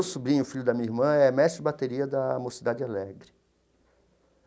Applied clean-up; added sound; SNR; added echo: none; none; none; none.